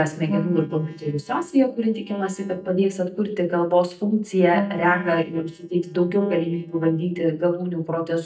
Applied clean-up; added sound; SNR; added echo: neural mask model DeepFilterNet 3.